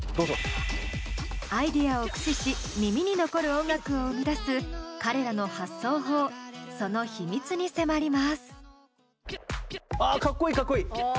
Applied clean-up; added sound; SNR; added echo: none; none; none; none.